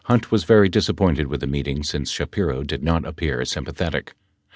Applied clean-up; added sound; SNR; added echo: none; none; none; none.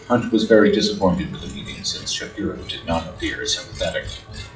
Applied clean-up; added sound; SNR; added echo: classical method WPE with log-MMSE.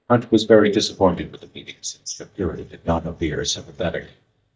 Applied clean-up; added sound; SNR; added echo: neural mask model DeepFilterNet 3.